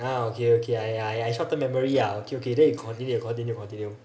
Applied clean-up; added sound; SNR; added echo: none; none; none; none.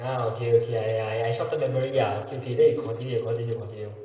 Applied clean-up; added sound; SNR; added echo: neural separator model SepFormer DNS4.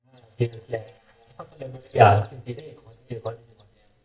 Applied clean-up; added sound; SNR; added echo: neural mask model DeepFilterNet 3.